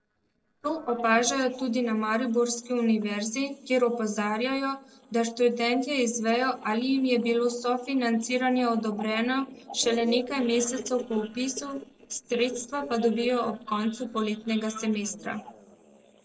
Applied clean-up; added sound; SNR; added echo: neural separator model SepFormer DNS4.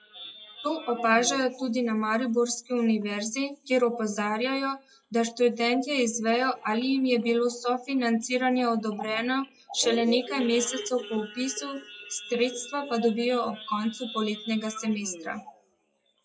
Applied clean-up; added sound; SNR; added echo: classical method WPE with log-MMSE.